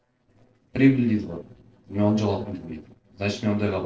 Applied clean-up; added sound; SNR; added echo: neural separator model SepFormer DNS4.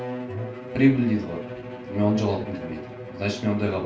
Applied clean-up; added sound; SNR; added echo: none; Bowed string instrument; 10 dB; reverberation time 0.3 s.